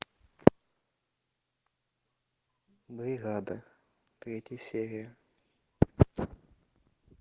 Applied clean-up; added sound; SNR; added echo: none; none; none; none.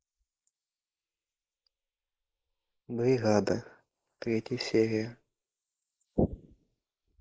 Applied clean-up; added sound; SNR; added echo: neural mask model Resemble Enhance denoiser.